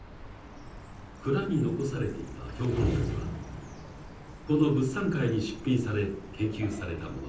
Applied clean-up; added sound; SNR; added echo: none; Chirp, tweet; 15 dB; reverberation time 0.6 s.